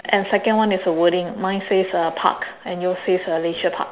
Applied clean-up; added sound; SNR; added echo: none; none; none; none.